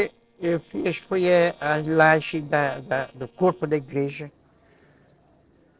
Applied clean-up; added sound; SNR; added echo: neural separator model SepFormer DNS4.